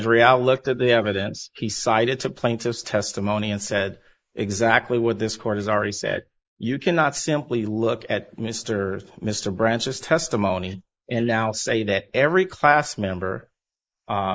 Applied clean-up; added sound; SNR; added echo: neural mask model Resemble Enhance denoiser.